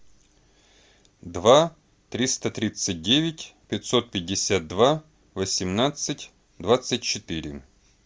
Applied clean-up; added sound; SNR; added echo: none; none; none; none.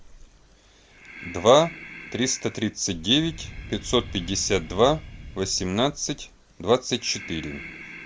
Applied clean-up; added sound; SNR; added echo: none; Breathing; 15 dB; none.